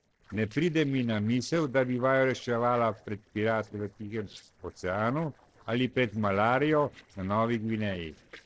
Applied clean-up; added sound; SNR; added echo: neural separator model SepFormer DNS4.